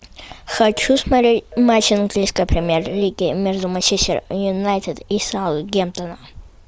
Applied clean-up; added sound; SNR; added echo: none; Telephone; 18 dB; none.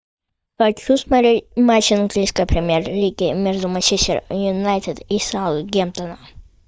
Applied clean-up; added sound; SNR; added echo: neural mask model DeepFilterNet 3.